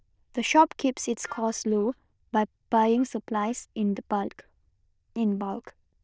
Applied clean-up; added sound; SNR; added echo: neural diffusion model UNIVERSE++.